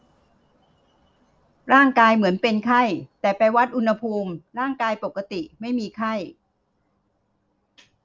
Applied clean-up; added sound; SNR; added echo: none; none; none; none.